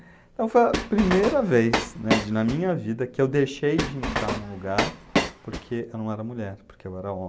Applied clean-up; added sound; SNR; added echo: none; Train; 3 dB; none.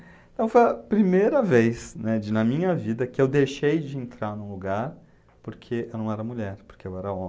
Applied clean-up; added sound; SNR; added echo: none; none; none; none.